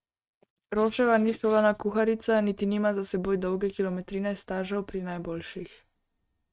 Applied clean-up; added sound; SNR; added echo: neural mask model RNNoise.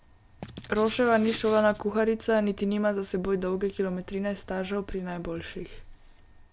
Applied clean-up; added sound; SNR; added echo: none; Writing; 16 dB; none.